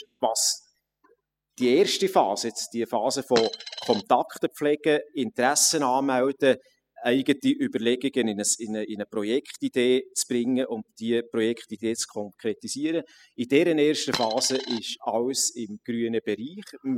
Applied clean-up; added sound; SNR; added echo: classical method spectral subtraction.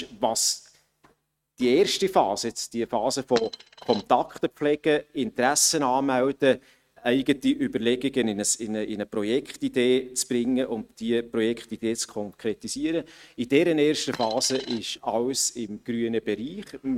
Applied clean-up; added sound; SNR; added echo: neural mask model RNNoise.